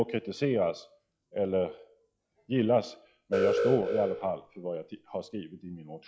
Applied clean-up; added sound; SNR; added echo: classical method log-MMSE.